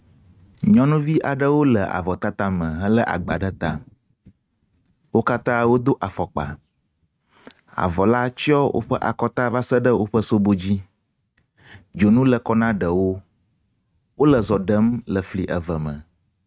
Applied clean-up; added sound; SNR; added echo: neural mask model RNNoise.